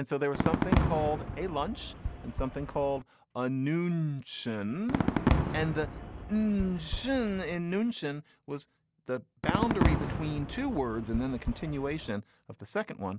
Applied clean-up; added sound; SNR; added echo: none; Fireworks; 1 dB; none.